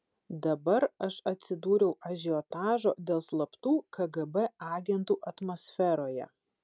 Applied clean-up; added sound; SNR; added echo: none; none; none; none.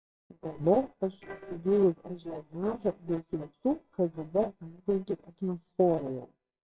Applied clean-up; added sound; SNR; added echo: neural separator model SepFormer WHAMR!.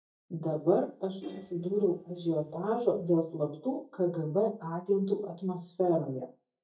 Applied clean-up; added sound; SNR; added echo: neural mask model DeepFilterNet 3.